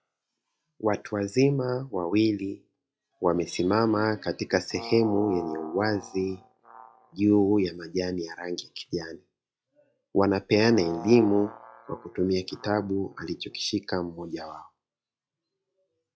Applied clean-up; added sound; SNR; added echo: classical method log-MMSE.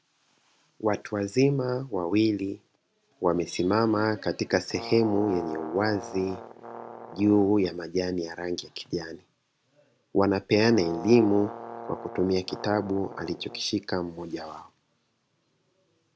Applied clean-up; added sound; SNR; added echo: none; Brass instrument; 13 dB; none.